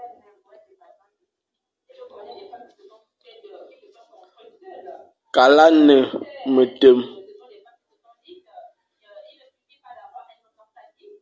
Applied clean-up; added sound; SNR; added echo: none; none; none; none.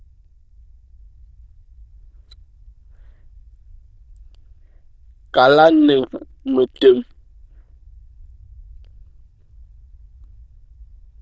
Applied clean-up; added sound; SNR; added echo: neural diffusion model UNIVERSE++.